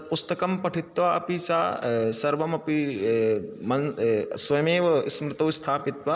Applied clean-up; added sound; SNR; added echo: neural mask model Resemble Enhance denoiser.